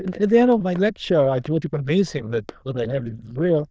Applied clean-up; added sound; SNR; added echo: neural diffusion model UNIVERSE++.